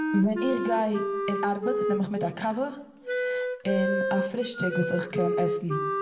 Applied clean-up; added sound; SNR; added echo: none; Wind instrument, woodwind instrument; 1 dB; reverberation time 0.6 s.